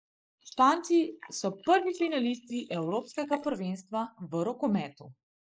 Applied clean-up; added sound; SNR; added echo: neural mask model Resemble Enhance denoiser.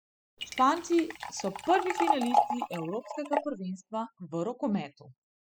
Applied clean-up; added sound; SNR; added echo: classical method spectral subtraction.